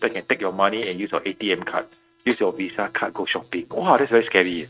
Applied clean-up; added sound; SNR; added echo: neural mask model RNNoise.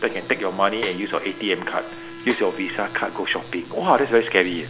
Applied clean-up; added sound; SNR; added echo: none; Wind instrument, woodwind instrument + Snare drum; 15 dB; none.